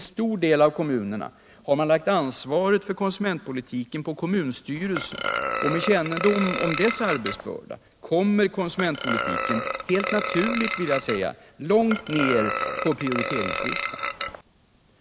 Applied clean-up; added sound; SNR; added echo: none; Burping, eructation; 4 dB; none.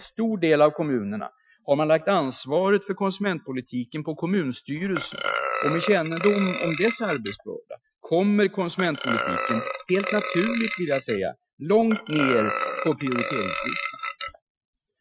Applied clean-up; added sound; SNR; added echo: classical method Wiener filter.